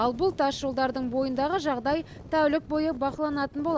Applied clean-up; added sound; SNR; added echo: none; none; none; none.